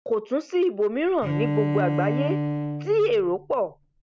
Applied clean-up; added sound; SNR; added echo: none; Bowed string instrument; 3 dB; none.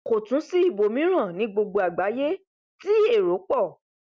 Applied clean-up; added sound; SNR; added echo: none; none; none; none.